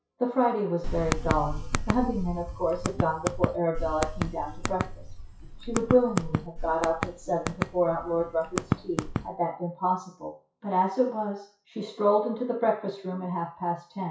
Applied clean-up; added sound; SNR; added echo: classical method WPE with log-MMSE.